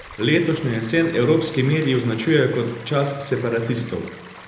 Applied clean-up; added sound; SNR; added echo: none; Stream; 19 dB; reverberation time 0.7 s.